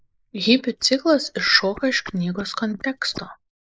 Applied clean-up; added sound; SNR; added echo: neural mask model Resemble Enhance denoiser.